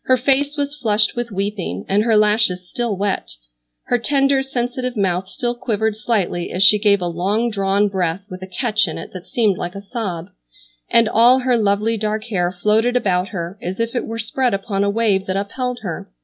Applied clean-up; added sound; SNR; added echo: none; none; none; none.